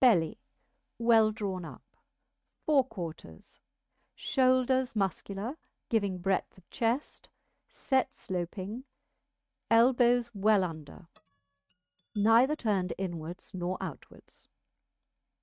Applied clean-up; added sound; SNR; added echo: neural mask model RNNoise.